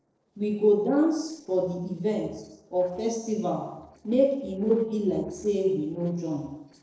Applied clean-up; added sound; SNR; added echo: neural separator model SepFormer DNS4.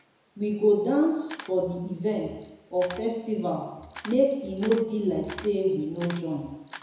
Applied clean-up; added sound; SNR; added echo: none; Camera; 18 dB; reverberation time 1.0 s.